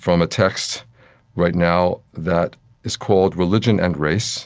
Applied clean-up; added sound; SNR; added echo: none; none; none; none.